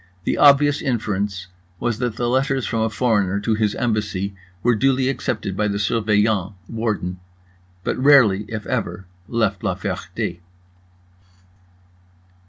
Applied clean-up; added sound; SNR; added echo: none; none; none; none.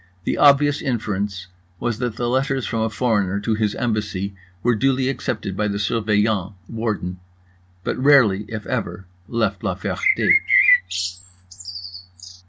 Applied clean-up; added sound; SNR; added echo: none; Bird; 0 dB; none.